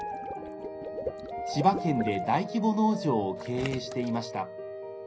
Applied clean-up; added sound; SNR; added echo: none; Water / Liquid; 13 dB; reverberation time 0.4 s.